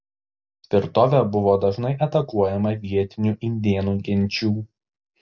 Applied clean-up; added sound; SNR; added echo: none; none; none; none.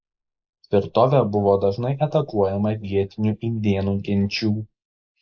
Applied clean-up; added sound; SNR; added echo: neural mask model Resemble Enhance denoiser.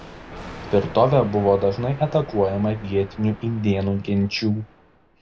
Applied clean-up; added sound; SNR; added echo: none; Thunder; 16 dB; none.